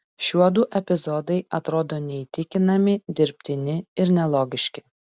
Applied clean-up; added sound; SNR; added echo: none; none; none; none.